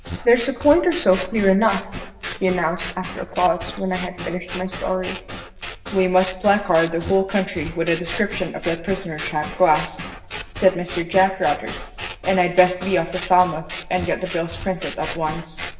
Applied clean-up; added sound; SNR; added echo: none; Scissors; 10 dB; reverberation time 0.9 s.